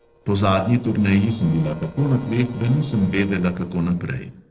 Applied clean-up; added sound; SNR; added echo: neural separator model SepFormer DNS4.